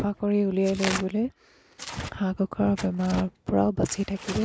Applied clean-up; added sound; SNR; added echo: none; Tearing; 11 dB; none.